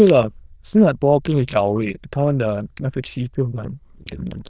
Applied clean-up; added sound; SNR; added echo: neural diffusion model UNIVERSE++.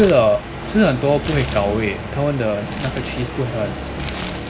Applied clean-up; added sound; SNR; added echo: none; Crumpling, crinkling; 17 dB; none.